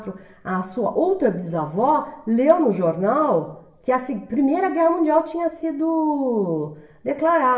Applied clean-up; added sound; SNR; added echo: none; none; none; reverberation time 0.7 s.